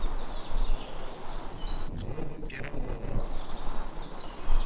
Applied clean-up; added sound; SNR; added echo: neural separator model SepFormer DNS4.